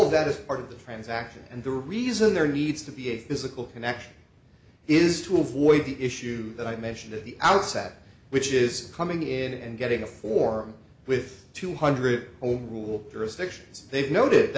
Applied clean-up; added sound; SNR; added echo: none; none; none; none.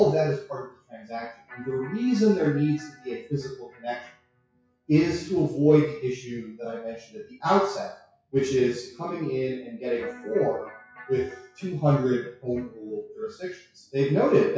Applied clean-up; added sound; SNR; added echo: classical method WPE with log-MMSE.